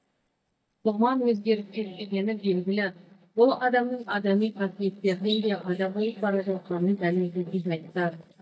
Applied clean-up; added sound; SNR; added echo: neural mask model DeepFilterNet 3.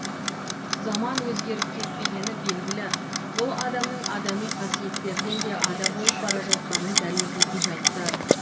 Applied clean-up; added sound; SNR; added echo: none; Clock; -5 dB; reverberation time 0.1 s.